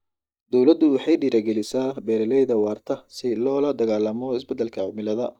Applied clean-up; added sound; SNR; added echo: neural mask model DeepFilterNet 3.